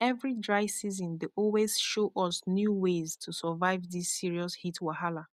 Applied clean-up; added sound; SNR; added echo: none; none; none; none.